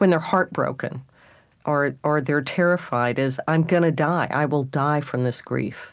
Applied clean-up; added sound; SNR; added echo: none; none; none; none.